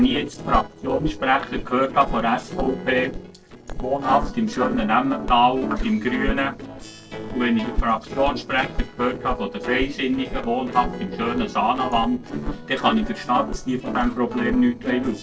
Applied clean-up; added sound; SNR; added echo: neural separator model SepFormer DNS4.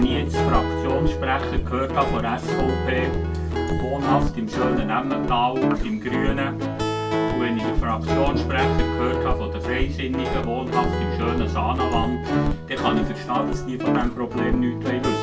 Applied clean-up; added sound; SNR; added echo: none; Guitar; -2 dB; reverberation time 0.2 s.